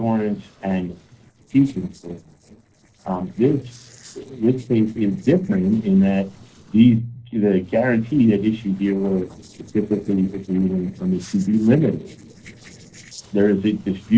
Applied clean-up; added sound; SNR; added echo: neural separator model SepFormer DNS4.